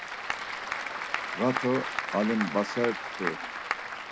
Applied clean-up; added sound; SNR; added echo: none; Applause / Crowd; 2 dB; none.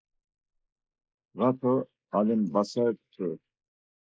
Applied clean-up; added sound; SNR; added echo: neural mask model Resemble Enhance denoiser.